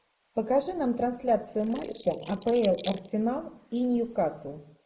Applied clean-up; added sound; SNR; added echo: neural mask model Resemble Enhance denoiser.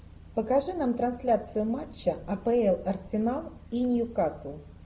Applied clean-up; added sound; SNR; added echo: none; none; none; none.